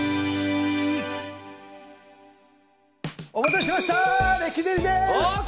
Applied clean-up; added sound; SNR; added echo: none; none; none; none.